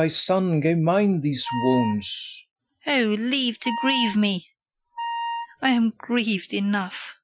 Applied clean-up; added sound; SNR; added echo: classical method Wiener filter.